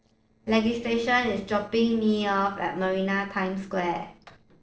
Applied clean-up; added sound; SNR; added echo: neural separator model SepFormer DNS4.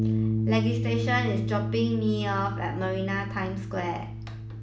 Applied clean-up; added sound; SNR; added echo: none; Bass guitar; -1 dB; none.